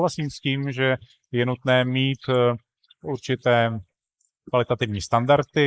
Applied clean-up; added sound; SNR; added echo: neural mask model Resemble Enhance denoiser.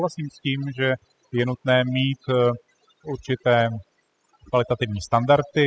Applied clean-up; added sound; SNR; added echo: classical method spectral subtraction.